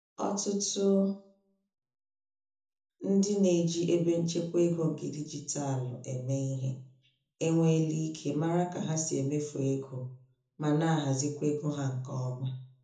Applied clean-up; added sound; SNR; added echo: none; none; none; reverberation time 0.6 s.